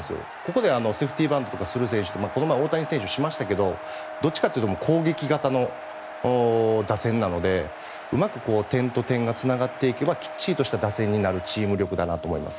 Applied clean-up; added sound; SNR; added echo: none; Wind instrument, woodwind instrument; 15 dB; none.